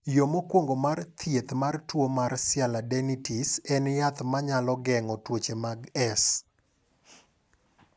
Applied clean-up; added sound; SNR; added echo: none; none; none; none.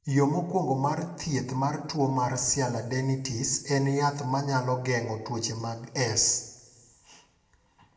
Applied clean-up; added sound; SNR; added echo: none; none; none; reverberation time 0.9 s.